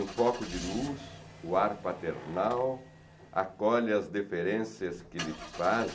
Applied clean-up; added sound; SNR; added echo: none; Engine starting / Car; 15 dB; none.